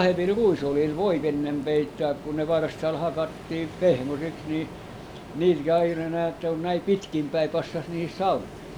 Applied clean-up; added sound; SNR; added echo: none; Ocean; 15 dB; none.